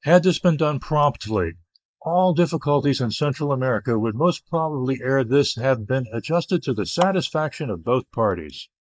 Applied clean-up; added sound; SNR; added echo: neural mask model Resemble Enhance denoiser.